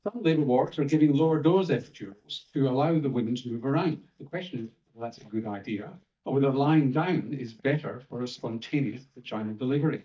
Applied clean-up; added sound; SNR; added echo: neural mask model DeepFilterNet 3.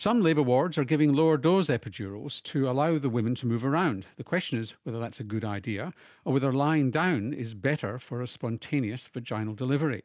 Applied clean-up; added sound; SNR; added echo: none; none; none; none.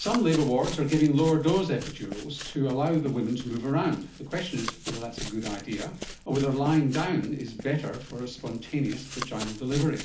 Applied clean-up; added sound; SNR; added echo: none; Run; 13 dB; reverberation time 0.4 s.